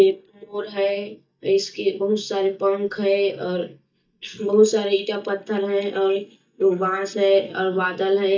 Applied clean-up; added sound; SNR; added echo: neural mask model DeepFilterNet 3.